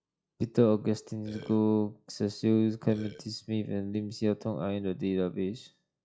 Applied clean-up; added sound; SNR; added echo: classical method log-MMSE.